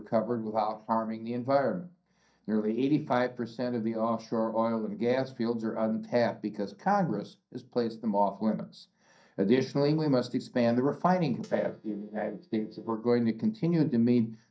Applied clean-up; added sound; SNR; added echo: neural mask model DeepFilterNet 3.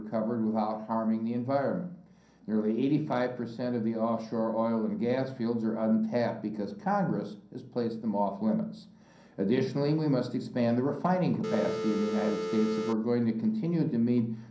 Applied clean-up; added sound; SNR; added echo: none; Telephone; 4 dB; reverberation time 0.6 s.